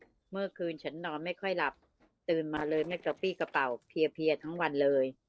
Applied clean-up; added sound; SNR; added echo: neural separator model SepFormer DNS4.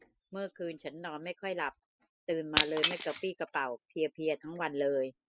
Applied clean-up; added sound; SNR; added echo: classical method spectral subtraction.